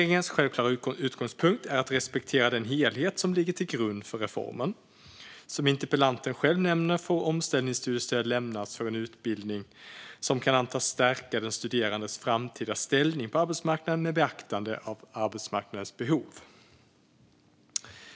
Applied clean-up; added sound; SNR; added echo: none; none; none; none.